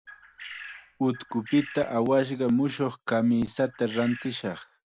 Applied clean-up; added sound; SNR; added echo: none; Bird; 17 dB; none.